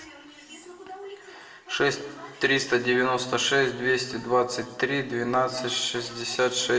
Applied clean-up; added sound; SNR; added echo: none; none; none; reverberation time 1.1 s.